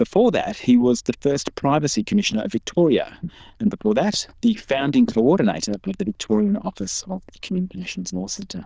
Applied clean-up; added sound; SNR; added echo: neural diffusion model UNIVERSE++.